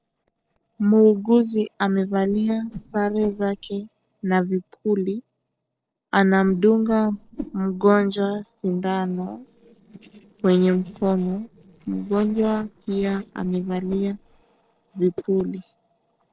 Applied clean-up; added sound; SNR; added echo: neural separator model SepFormer DNS4.